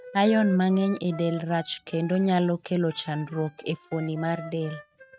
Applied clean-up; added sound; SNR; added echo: neural mask model RNNoise.